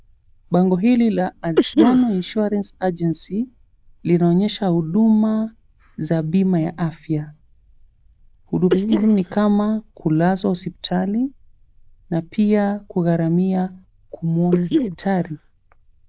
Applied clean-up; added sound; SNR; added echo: neural diffusion model UNIVERSE++.